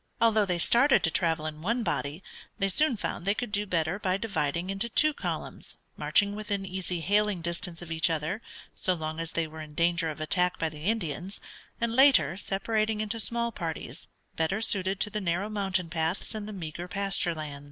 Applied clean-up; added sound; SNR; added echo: none; none; none; none.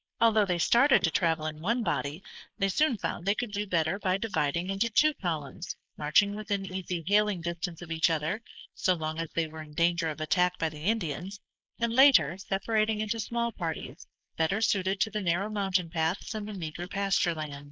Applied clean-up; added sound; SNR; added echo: neural mask model Resemble Enhance denoiser.